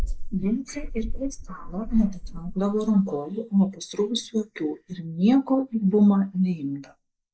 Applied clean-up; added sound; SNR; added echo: neural mask model Resemble Enhance denoiser.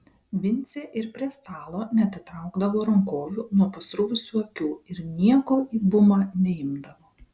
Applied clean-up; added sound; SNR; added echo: none; none; none; none.